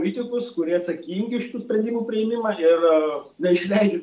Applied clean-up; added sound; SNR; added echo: none; none; none; none.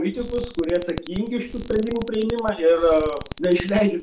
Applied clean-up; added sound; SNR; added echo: none; Alarm; 13 dB; none.